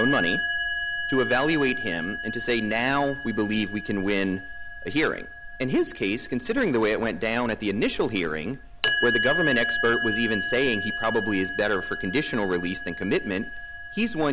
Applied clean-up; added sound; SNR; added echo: none; Chime; 4 dB; none.